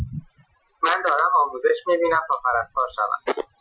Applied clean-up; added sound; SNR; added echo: classical method Wiener filter.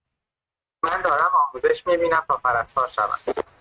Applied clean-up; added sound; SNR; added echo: neural mask model RNNoise.